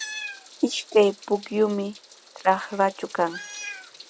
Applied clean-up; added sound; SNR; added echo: none; Meow; 15 dB; none.